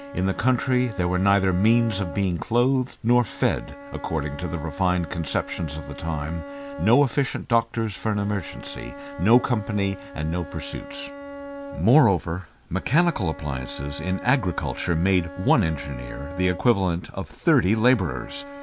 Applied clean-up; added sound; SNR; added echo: none; Bowed string instrument; 15 dB; none.